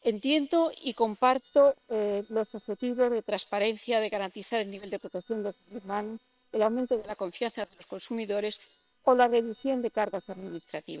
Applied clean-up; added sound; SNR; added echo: neural separator model SepFormer WHAM!.